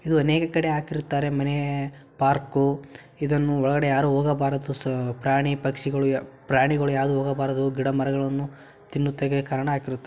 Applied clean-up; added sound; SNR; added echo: none; none; none; none.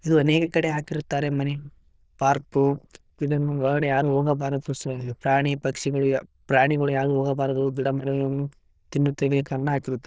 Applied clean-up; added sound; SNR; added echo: neural diffusion model UNIVERSE++.